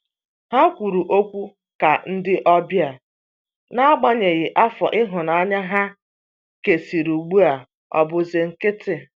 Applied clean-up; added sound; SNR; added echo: none; none; none; none.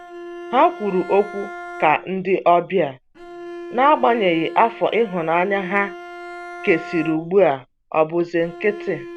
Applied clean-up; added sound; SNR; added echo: none; Bowed string instrument; 15 dB; none.